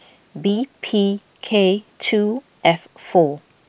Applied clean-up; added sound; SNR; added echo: none; none; none; none.